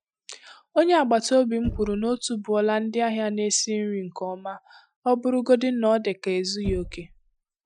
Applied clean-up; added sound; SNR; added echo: classical method Wiener filter.